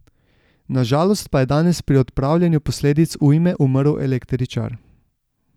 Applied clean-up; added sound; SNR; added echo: none; none; none; none.